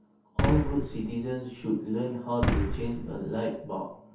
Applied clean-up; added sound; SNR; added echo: none; Boom; 0 dB; reverberation time 0.6 s.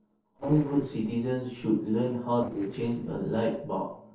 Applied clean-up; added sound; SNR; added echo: neural separator model SepFormer DNS4.